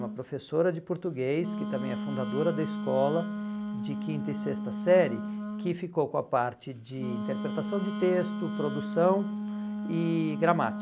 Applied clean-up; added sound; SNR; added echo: none; Wind instrument, woodwind instrument; 5 dB; none.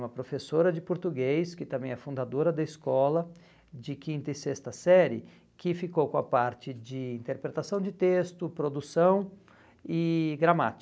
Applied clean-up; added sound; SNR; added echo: none; none; none; none.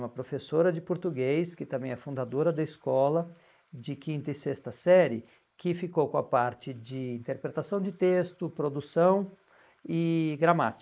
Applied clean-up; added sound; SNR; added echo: neural mask model Resemble Enhance denoiser.